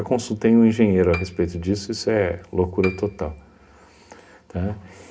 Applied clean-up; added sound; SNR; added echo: none; Piano; 18 dB; reverberation time 0.3 s.